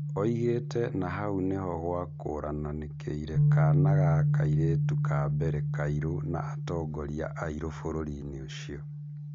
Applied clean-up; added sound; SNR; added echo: none; Bass guitar; -4 dB; none.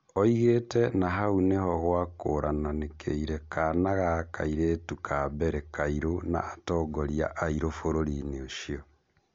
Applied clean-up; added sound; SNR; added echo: none; none; none; none.